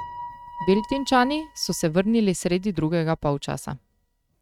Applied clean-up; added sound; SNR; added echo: neural mask model RNNoise.